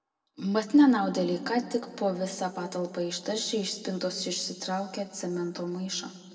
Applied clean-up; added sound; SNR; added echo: none; none; none; reverberation time 1.6 s.